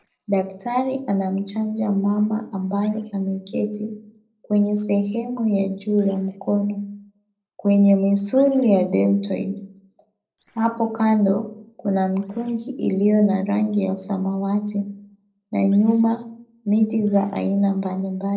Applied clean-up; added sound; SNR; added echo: neural separator model SepFormer DNS4.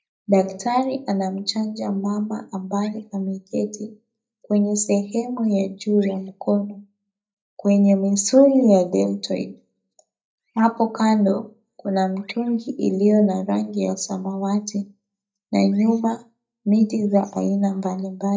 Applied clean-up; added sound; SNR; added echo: neural mask model DeepFilterNet 3.